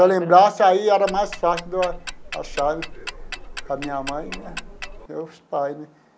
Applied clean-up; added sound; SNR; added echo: none; Tick-tock; 12 dB; none.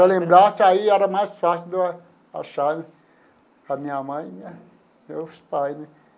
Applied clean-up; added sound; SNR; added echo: none; none; none; none.